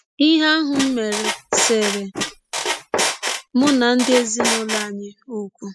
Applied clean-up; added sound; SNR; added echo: classical method spectral subtraction.